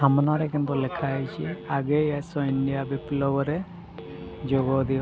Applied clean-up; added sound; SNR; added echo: none; Telephone; 19 dB; none.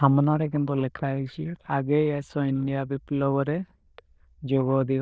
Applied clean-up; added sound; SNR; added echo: neural diffusion model UNIVERSE++.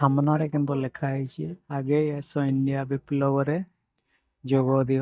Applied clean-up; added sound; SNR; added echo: neural mask model DeepFilterNet 3.